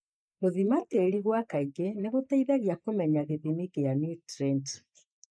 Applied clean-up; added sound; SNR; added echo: neural mask model Resemble Enhance denoiser.